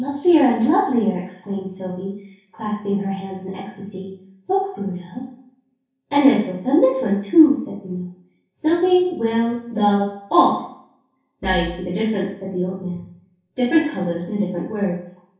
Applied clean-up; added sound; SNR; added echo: none; Musical instrument; 18 dB; reverberation time 0.6 s.